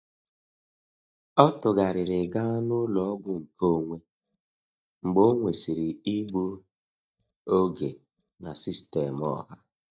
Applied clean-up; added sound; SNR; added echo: neural mask model DeepFilterNet 3.